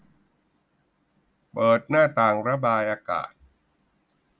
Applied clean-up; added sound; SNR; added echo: none; none; none; none.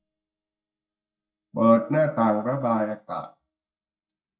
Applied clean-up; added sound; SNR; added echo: neural mask model DeepFilterNet 3.